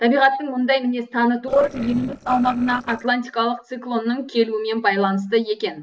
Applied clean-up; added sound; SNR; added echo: neural separator model SepFormer DNS4.